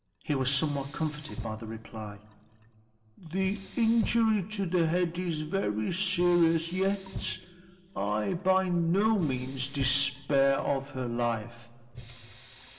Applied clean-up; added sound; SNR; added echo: none; Sink (filling or washing); 17 dB; reverberation time 2.9 s.